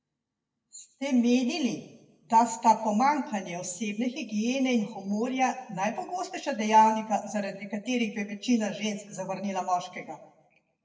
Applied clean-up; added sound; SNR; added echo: none; none; none; reverberation time 0.8 s.